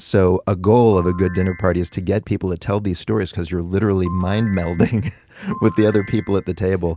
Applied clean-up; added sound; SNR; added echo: none; Ringtone / Chime; 18 dB; none.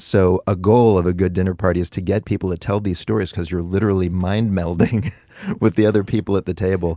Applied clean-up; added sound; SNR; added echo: none; none; none; none.